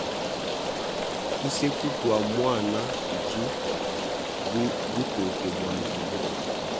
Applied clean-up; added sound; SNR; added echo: none; Rain; -2 dB; none.